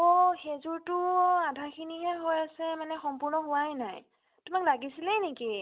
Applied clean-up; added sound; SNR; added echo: none; none; none; none.